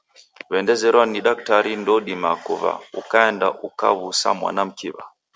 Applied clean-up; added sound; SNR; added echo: none; none; none; none.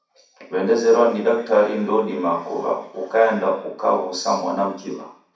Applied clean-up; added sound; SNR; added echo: none; none; none; reverberation time 0.6 s.